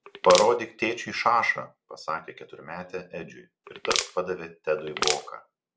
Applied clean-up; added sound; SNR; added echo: none; Crushing; 2 dB; none.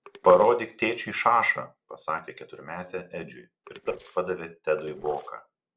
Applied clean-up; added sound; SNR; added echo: neural separator model SepFormer DNS4.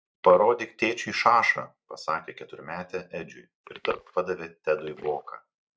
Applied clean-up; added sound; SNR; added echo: neural mask model DeepFilterNet 3.